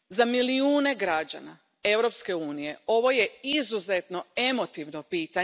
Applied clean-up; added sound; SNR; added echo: none; none; none; none.